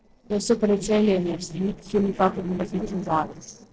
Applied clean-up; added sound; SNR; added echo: neural separator model SepFormer DNS4.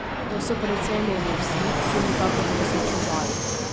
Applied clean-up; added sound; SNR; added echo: none; Fixed-wing aircraft, airplane; -5 dB; none.